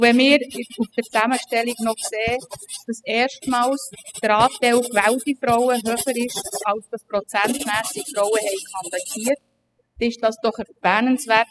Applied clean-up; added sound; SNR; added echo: classical method spectral subtraction.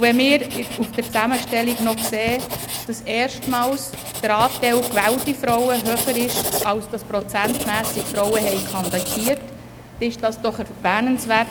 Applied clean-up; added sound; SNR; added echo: none; Writing; 7 dB; none.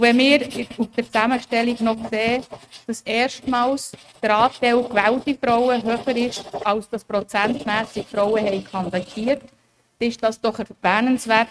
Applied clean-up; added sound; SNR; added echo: neural mask model RNNoise.